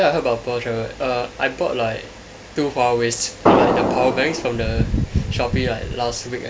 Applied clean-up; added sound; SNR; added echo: none; Fireworks; -3 dB; none.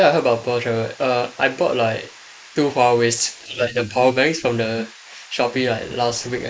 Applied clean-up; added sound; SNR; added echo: neural mask model Resemble Enhance denoiser.